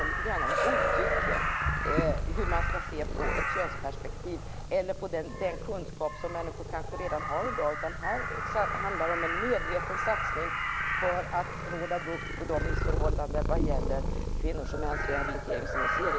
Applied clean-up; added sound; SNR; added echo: none; Purr + Crow; -3 dB; none.